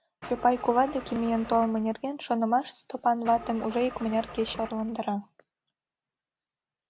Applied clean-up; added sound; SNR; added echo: none; Engine starting / Car; 15 dB; none.